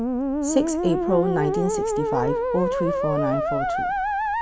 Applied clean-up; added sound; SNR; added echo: none; Musical instrument; -2 dB; none.